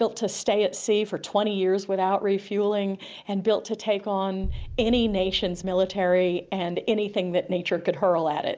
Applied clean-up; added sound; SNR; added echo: none; Boom; 14 dB; none.